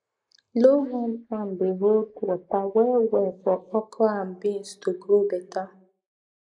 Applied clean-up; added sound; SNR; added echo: neural mask model Resemble Enhance denoiser.